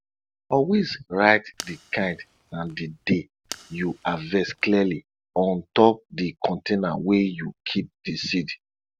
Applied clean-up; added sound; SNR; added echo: none; Fire; 20 dB; none.